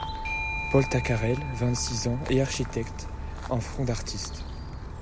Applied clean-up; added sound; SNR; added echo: none; Motorcycle + Bell / Doorbell; 6 dB; none.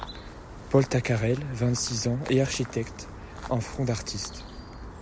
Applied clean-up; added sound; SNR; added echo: none; none; none; none.